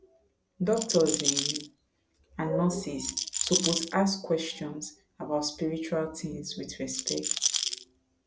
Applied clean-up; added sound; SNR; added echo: none; Rattle; -4 dB; none.